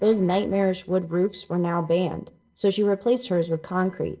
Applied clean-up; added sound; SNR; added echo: neural separator model SepFormer DNS4.